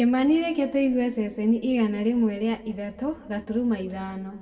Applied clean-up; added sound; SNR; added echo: none; none; none; reverberation time 1.1 s.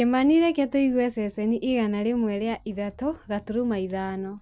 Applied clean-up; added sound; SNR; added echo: none; none; none; none.